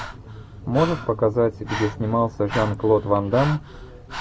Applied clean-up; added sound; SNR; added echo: none; Breathing; 12 dB; none.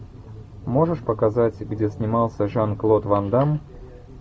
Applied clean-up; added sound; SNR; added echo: none; none; none; none.